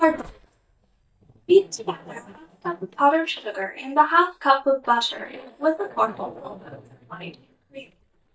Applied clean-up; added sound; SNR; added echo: neural mask model DeepFilterNet 3.